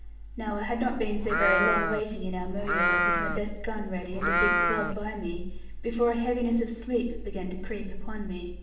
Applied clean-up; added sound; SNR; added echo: none; Livestock, farm animals, working animals; -2 dB; reverberation time 0.6 s.